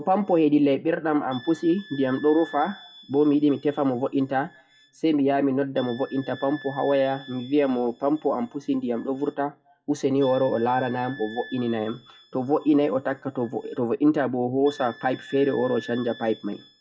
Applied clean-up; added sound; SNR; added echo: classical method WPE with log-MMSE.